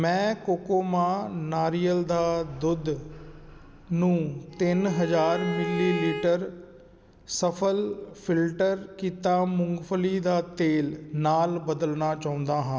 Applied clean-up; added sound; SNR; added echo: none; Bowed string instrument; 8 dB; none.